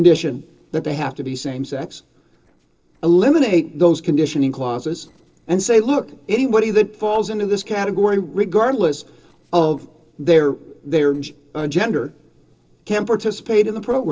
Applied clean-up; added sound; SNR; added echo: neural separator model SepFormer DNS4.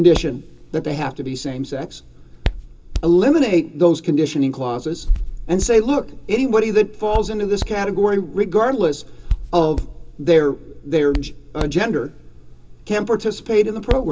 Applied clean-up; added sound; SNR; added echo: none; Hands; 9 dB; reverberation time 0.2 s.